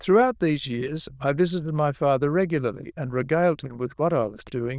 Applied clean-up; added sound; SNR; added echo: neural diffusion model UNIVERSE++.